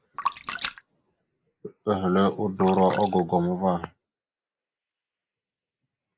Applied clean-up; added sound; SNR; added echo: neural mask model Resemble Enhance denoiser.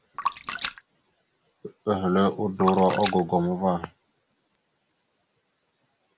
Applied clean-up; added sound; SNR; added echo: none; Splash, splatter; 9 dB; none.